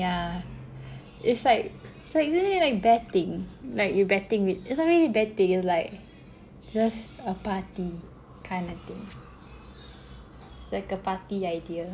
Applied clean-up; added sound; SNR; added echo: none; none; none; none.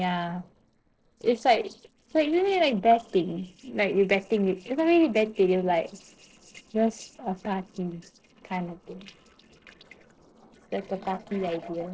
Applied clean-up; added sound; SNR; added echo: neural separator model SepFormer DNS4.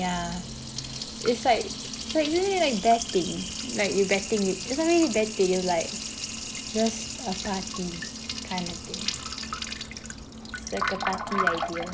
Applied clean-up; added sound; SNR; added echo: none; Liquid; 6 dB; none.